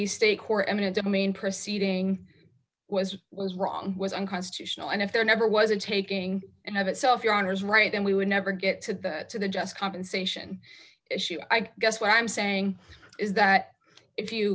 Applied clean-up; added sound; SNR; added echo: none; none; none; none.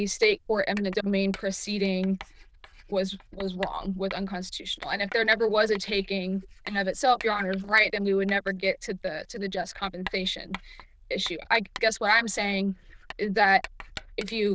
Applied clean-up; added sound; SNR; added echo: neural diffusion model UNIVERSE++.